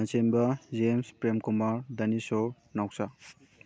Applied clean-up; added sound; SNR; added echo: none; none; none; none.